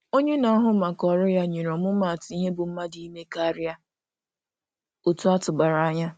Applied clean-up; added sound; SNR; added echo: none; none; none; none.